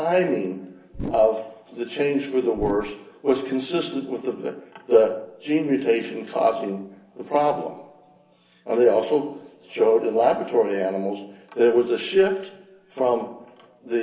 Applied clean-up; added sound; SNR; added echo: none; Whoosh, swoosh, swish; 8 dB; reverberation time 1.6 s.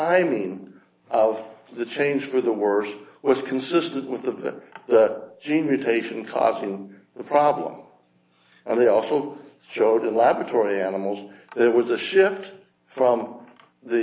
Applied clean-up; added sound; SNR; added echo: none; none; none; none.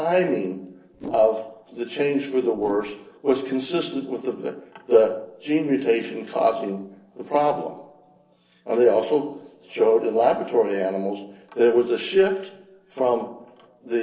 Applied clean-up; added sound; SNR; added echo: neural separator model SepFormer DNS4.